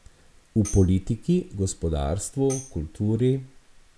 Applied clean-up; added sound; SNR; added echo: none; Tambourine; 18 dB; none.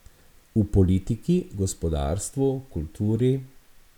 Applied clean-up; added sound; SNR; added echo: none; none; none; none.